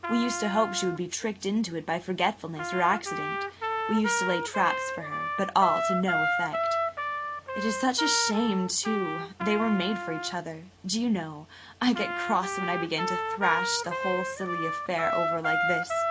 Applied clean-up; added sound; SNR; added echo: none; Trumpet; 2 dB; none.